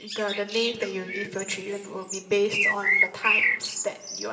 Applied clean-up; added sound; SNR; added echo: none; Bird; -2 dB; reverberation time 2.1 s.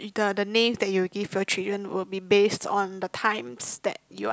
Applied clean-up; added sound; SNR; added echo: none; none; none; none.